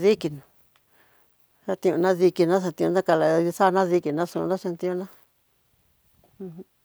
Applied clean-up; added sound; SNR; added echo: none; none; none; none.